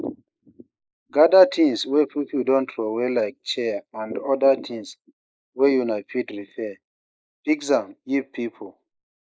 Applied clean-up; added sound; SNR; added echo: neural mask model Resemble Enhance denoiser.